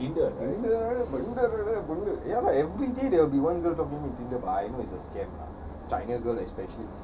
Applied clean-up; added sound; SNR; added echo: none; none; none; none.